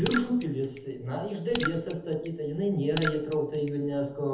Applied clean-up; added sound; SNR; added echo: none; Raindrop / Splash, splatter; 10 dB; reverberation time 0.7 s.